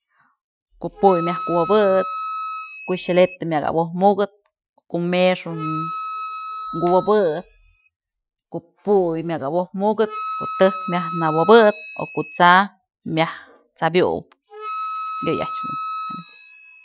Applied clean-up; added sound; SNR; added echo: classical method Wiener filter.